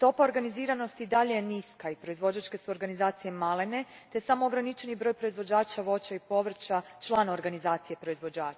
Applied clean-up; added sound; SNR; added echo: none; none; none; none.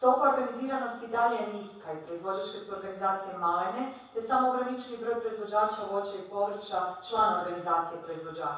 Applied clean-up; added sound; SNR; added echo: none; none; none; reverberation time 0.7 s.